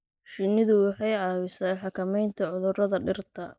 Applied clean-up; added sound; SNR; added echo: neural mask model Resemble Enhance denoiser.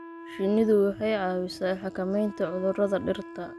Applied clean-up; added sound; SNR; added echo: none; Wind instrument, woodwind instrument; 16 dB; none.